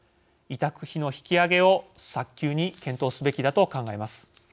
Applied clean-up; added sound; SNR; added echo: none; none; none; none.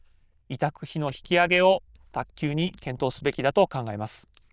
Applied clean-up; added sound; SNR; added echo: neural diffusion model UNIVERSE++.